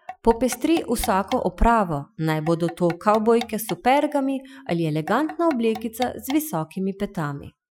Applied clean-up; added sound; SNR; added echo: classical method Wiener filter.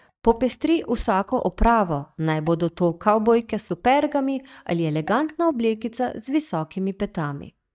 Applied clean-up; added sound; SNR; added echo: neural mask model DeepFilterNet 3.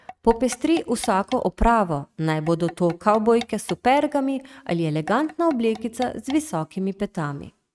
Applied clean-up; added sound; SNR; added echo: neural mask model RNNoise.